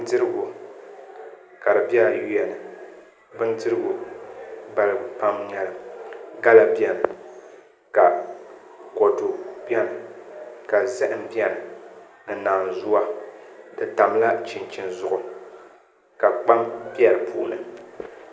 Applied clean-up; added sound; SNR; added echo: none; none; none; none.